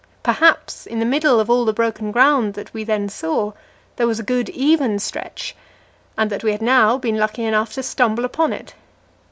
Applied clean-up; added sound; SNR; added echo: none; none; none; none.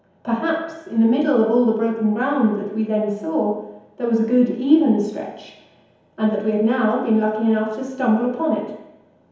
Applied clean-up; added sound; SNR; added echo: none; none; none; reverberation time 1.0 s.